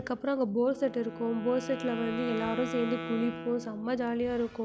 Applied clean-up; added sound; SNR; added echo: none; Wind instrument, woodwind instrument; 10 dB; none.